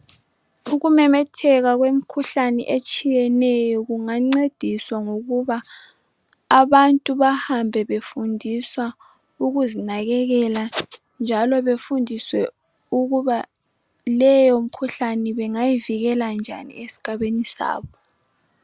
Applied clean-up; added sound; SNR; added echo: none; none; none; none.